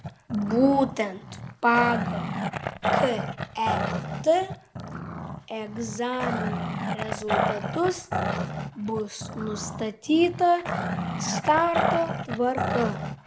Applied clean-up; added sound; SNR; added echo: none; Growling; 3 dB; none.